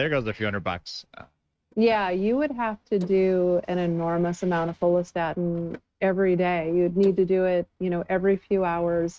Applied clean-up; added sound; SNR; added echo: neural mask model RNNoise.